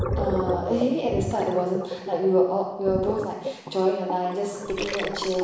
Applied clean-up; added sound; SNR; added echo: none; Gurgling; 5 dB; reverberation time 1.0 s.